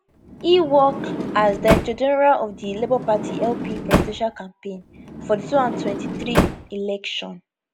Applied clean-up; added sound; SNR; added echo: none; Sliding door; 3 dB; none.